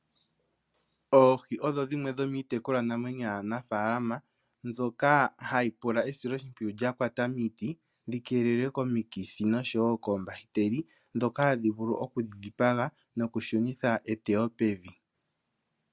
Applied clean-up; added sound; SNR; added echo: none; none; none; none.